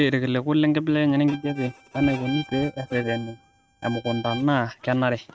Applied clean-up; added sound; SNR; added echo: neural mask model RNNoise.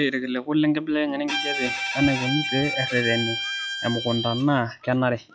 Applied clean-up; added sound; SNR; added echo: classical method log-MMSE.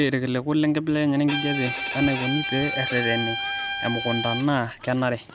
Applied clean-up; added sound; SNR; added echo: none; Bowed string instrument; 4 dB; none.